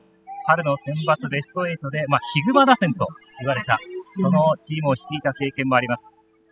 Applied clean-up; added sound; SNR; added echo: classical method spectral subtraction.